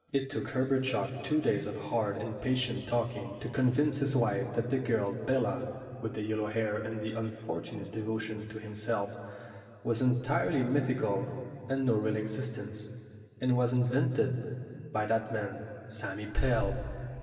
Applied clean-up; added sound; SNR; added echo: none; none; none; reverberation time 2.3 s.